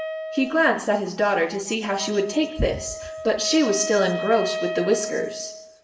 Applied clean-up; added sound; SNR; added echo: none; Wind instrument, woodwind instrument; 9 dB; reverberation time 0.9 s.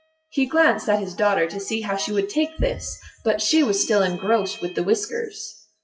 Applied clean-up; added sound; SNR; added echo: classical method WPE with log-MMSE.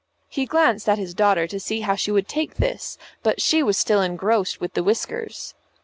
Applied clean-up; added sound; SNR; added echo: none; none; none; none.